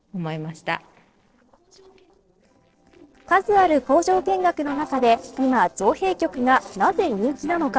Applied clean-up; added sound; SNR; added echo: neural separator model SepFormer DNS4.